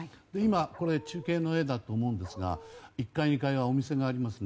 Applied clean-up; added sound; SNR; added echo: none; Dog; 19 dB; none.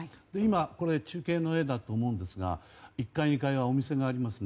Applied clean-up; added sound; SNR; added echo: none; none; none; none.